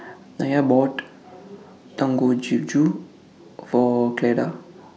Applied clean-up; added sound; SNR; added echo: none; none; none; none.